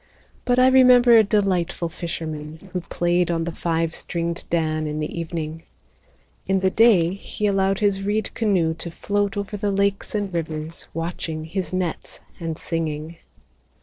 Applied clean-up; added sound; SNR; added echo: neural separator model SepFormer DNS4.